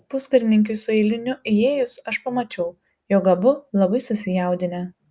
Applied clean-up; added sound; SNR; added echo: none; none; none; none.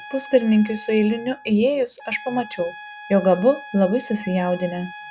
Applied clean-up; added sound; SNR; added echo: none; Trumpet; 18 dB; none.